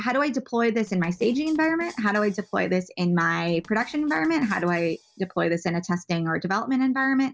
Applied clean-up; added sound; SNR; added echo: neural separator model SepFormer DNS4.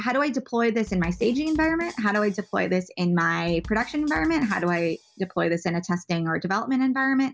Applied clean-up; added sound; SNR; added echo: none; Bass drum / Snare drum; 18 dB; none.